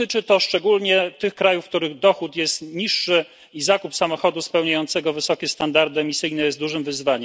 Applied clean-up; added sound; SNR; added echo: none; none; none; none.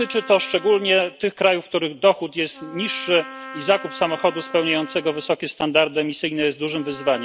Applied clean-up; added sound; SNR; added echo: none; Trumpet; 18 dB; none.